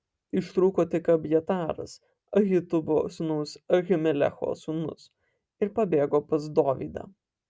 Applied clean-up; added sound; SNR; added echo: none; none; none; none.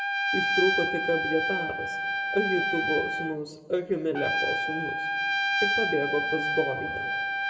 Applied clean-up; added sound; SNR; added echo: none; Trumpet; -2 dB; reverberation time 1.9 s.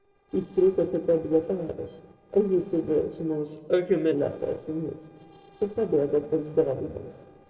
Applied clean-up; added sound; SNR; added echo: neural separator model SepFormer DNS4.